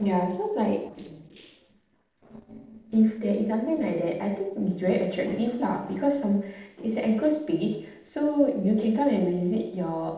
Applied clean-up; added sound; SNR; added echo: neural separator model SepFormer DNS4.